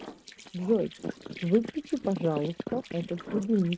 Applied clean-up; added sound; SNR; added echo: neural mask model RNNoise.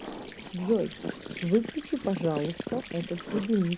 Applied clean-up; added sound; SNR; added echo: none; Sink (filling or washing) / Water; 14 dB; none.